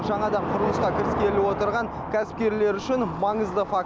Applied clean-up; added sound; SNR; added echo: none; none; none; none.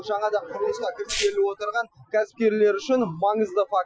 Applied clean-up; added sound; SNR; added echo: classical method Wiener filter.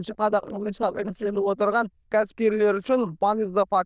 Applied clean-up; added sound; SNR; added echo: neural diffusion model UNIVERSE++.